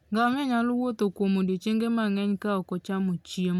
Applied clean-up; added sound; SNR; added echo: none; none; none; none.